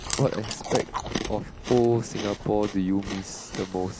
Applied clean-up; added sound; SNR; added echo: none; Chewing, mastication; 8 dB; none.